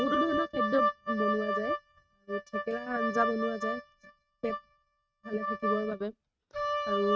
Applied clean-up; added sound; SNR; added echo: neural mask model RNNoise.